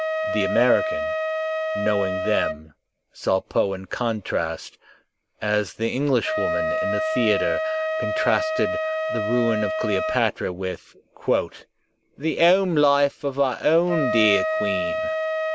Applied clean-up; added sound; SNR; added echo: none; Wind instrument, woodwind instrument; 3 dB; none.